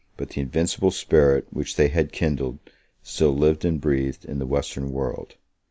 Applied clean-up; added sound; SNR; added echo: none; none; none; none.